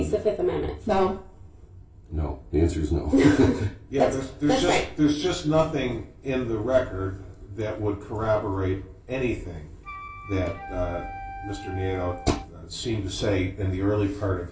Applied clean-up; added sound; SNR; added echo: none; Wind instrument, woodwind instrument; 14 dB; reverberation time 0.3 s.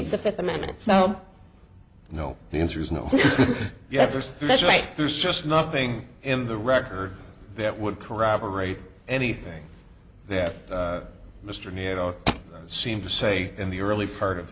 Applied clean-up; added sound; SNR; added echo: none; none; none; none.